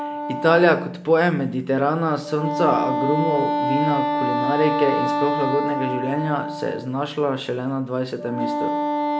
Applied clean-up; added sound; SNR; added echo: none; Wind instrument, woodwind instrument; 3 dB; none.